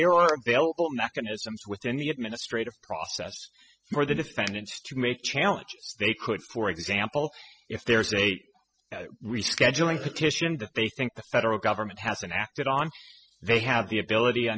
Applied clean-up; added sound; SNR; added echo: classical method spectral subtraction.